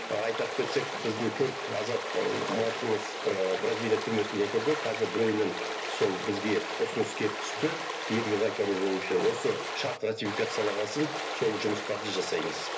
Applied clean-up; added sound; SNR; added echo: none; Stream; 5 dB; reverberation time 0.3 s.